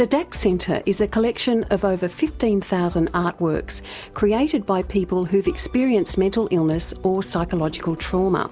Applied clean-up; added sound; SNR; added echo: none; none; none; none.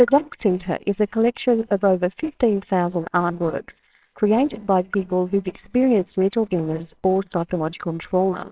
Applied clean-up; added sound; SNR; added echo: neural separator model SepFormer WHAMR!.